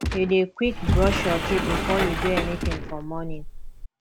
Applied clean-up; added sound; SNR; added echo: none; Gunshot, gunfire + Sliding door; 0 dB; none.